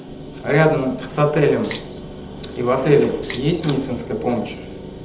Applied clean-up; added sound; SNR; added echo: none; Rattle (instrument); 16 dB; reverberation time 0.8 s.